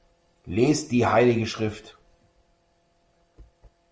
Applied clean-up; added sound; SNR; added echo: none; none; none; none.